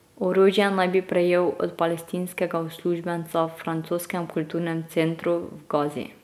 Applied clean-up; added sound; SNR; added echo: none; none; none; none.